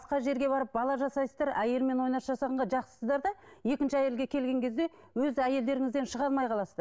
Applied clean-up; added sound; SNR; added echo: none; none; none; none.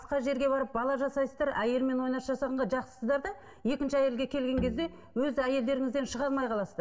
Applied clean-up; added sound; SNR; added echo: none; Bowed string instrument; 11 dB; reverberation time 0.7 s.